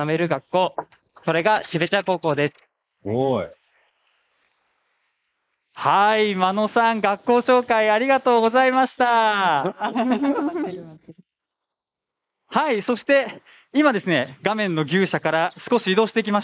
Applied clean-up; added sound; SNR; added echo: neural mask model Resemble Enhance denoiser.